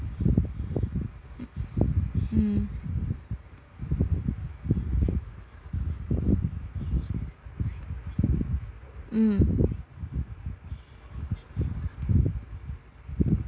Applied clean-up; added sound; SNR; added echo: none; none; none; none.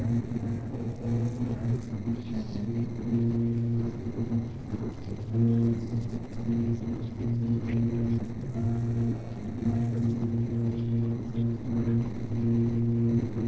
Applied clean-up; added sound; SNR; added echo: neural separator model SepFormer DNS4.